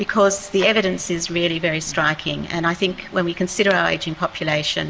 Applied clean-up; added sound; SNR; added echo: none; none; none; none.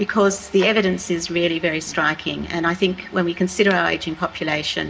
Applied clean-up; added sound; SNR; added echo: none; none; none; reverberation time 0.3 s.